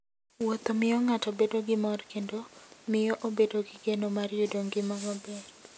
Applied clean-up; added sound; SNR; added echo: none; none; none; none.